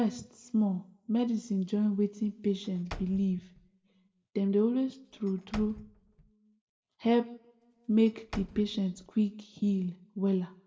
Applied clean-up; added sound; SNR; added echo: none; Slam / Wood; 17 dB; reverberation time 0.6 s.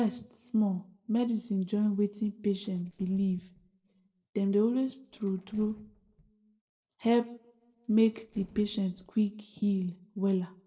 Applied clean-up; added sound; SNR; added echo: neural separator model SepFormer DNS4.